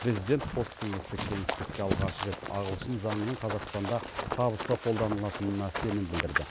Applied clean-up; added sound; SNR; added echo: none; Run; 5 dB; none.